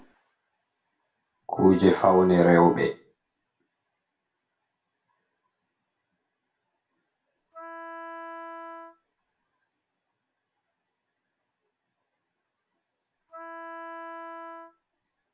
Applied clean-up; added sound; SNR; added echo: none; Wind instrument, woodwind instrument; 13 dB; reverberation time 0.3 s.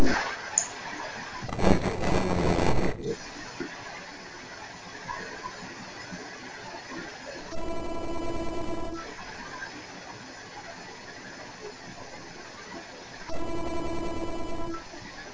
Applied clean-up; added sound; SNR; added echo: neural separator model SepFormer DNS4.